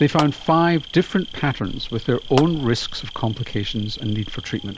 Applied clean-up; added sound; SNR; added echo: none; Clapping + Insect; 11 dB; none.